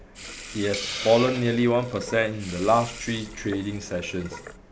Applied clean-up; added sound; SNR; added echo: none; Sink (filling or washing) / Water tap, faucet + Hiss; 12 dB; none.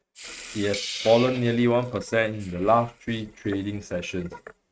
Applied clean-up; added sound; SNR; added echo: neural mask model RNNoise.